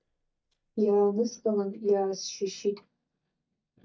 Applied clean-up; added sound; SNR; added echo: neural mask model DeepFilterNet 3.